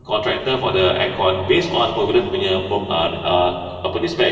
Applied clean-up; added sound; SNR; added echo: none; none; none; reverberation time 2.5 s.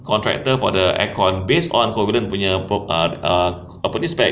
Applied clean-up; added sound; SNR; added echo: none; none; none; none.